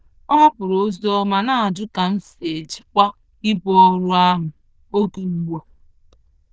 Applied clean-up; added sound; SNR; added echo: neural diffusion model UNIVERSE++.